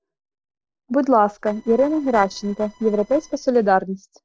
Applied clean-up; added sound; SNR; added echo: neural separator model SepFormer DNS4.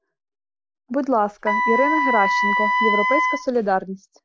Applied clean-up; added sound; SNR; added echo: none; Wind instrument, woodwind instrument; -3 dB; none.